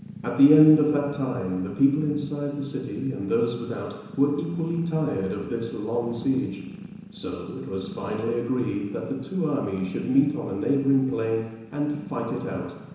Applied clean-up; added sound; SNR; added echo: none; Purr; 15 dB; reverberation time 1.0 s.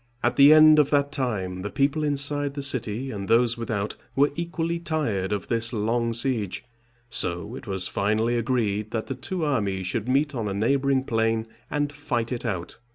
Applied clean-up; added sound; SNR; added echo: none; none; none; none.